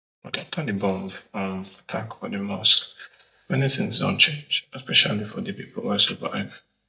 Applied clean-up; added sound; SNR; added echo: neural mask model DeepFilterNet 3.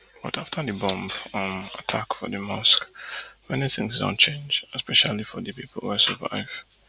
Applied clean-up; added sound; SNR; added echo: none; none; none; none.